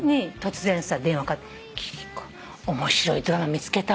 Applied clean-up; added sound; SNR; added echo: none; none; none; none.